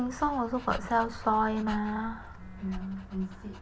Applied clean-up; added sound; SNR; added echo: none; Dog; 14 dB; none.